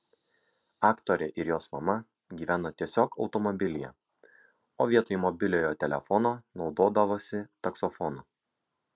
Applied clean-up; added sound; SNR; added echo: none; none; none; none.